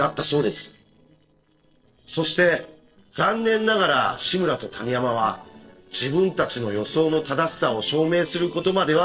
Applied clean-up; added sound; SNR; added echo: neural separator model SepFormer DNS4.